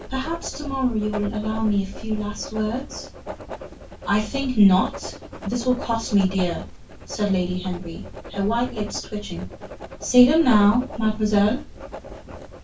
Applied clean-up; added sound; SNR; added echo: none; Writing; 13 dB; reverberation time 0.1 s.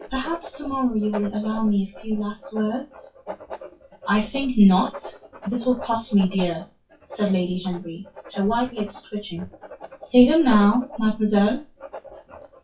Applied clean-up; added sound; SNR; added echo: classical method WPE with log-MMSE.